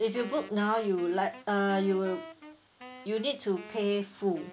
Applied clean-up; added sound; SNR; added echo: none; Wind instrument, woodwind instrument; 18 dB; none.